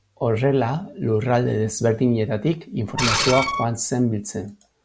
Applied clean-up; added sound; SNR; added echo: none; Screech; 3 dB; none.